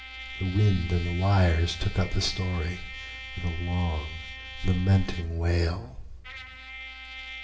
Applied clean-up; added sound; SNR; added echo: none; Trumpet; 14 dB; reverberation time 0.6 s.